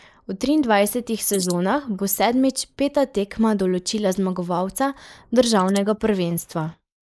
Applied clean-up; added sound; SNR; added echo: neural mask model Resemble Enhance denoiser.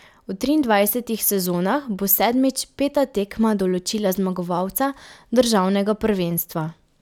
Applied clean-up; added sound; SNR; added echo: none; none; none; none.